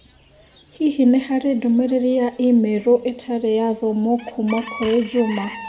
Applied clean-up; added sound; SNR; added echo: none; Bird / Chicken, rooster; 20 dB; reverberation time 1.2 s.